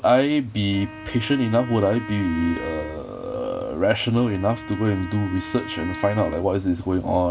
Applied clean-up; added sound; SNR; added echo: none; Wind instrument, woodwind instrument; 14 dB; none.